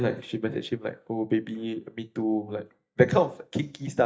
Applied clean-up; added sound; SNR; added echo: neural mask model DeepFilterNet 3.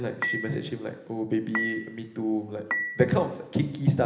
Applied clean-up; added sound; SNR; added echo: none; Dishes, pots, and pans / Chink, clink; 7 dB; reverberation time 1.1 s.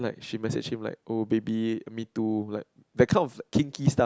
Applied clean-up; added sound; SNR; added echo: none; none; none; none.